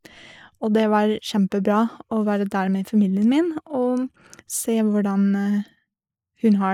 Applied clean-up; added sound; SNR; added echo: neural mask model Resemble Enhance denoiser.